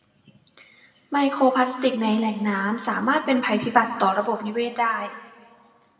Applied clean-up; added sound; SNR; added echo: none; none; none; reverberation time 1.7 s.